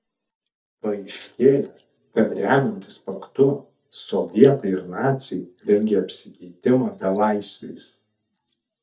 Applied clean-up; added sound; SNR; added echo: neural mask model DeepFilterNet 3.